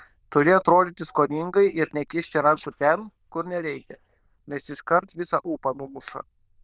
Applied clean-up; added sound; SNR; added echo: neural diffusion model UNIVERSE++.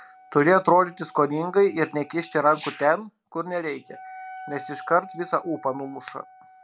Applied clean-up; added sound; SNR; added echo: none; Wind instrument, woodwind instrument; 20 dB; none.